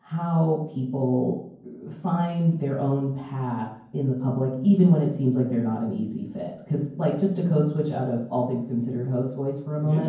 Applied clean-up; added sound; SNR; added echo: none; none; none; reverberation time 0.9 s.